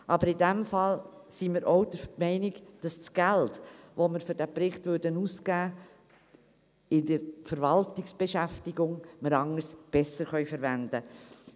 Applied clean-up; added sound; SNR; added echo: none; none; none; none.